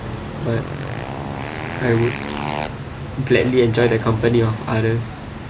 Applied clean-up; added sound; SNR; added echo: none; Motorcycle; 11 dB; none.